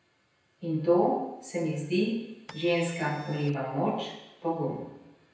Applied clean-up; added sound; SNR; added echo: none; Printer; 19 dB; reverberation time 0.9 s.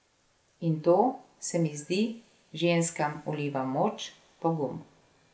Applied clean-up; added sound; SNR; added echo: none; none; none; none.